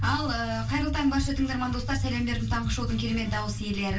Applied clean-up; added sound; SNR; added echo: none; none; none; reverberation time 0.2 s.